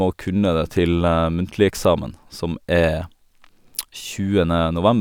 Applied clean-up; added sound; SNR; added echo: none; none; none; none.